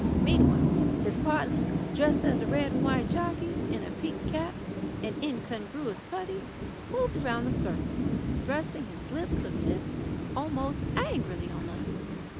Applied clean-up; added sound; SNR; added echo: none; Thunder / Rain; -4 dB; none.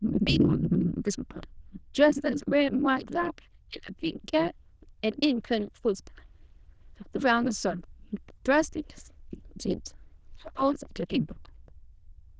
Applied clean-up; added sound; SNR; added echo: neural diffusion model UNIVERSE++.